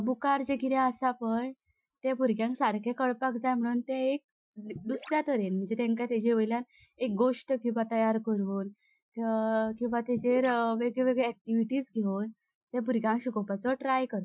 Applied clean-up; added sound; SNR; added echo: classical method Wiener filter.